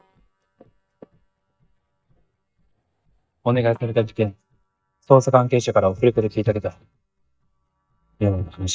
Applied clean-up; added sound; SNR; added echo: neural mask model DeepFilterNet 3.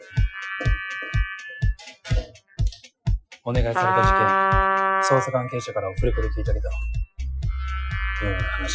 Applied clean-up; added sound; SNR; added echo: classical method Wiener filter.